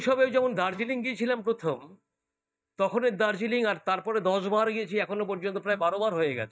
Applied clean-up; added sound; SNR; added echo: neural mask model DeepFilterNet 3.